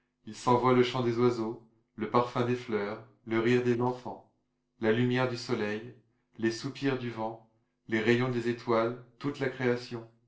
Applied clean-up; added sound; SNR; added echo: neural separator model SepFormer DNS4.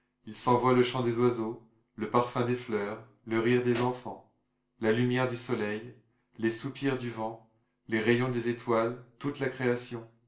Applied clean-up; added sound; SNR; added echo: none; Snare drum; 16 dB; reverberation time 0.3 s.